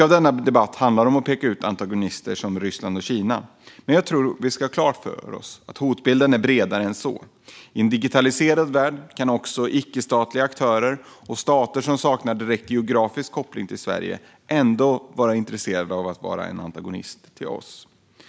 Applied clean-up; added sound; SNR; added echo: none; none; none; none.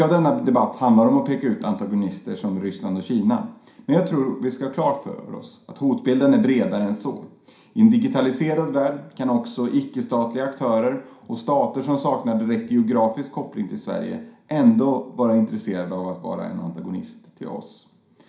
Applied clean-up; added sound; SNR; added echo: none; none; none; reverberation time 0.5 s.